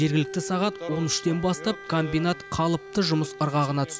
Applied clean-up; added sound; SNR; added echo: none; Bowed string instrument; 14 dB; none.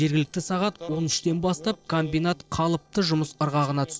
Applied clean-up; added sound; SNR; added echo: neural separator model SepFormer DNS4.